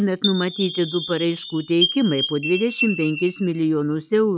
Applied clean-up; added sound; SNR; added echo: classical method log-MMSE.